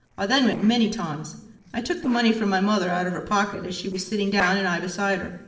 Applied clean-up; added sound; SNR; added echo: neural separator model SepFormer DNS4.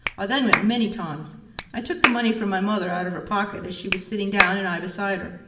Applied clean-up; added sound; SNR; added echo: none; Clapping; 4 dB; reverberation time 1.3 s.